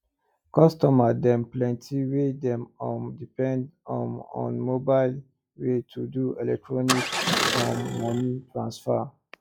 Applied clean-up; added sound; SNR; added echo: classical method log-MMSE.